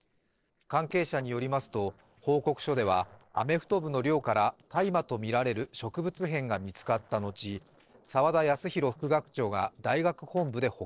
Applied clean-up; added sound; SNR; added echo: neural separator model SepFormer DNS4.